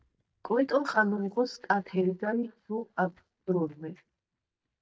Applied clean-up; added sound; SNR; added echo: neural mask model DeepFilterNet 3.